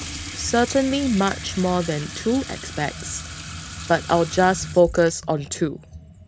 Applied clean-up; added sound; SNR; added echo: none; Sink (filling or washing) / Water tap, faucet; 12 dB; none.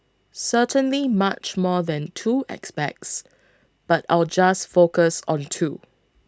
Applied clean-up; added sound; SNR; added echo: none; none; none; none.